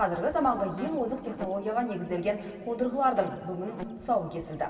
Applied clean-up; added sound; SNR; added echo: none; Insect; 18 dB; reverberation time 2.5 s.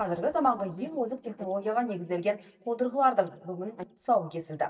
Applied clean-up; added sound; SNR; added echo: neural mask model DeepFilterNet 3.